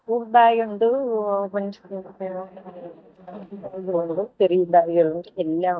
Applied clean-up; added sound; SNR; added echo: neural mask model DeepFilterNet 3.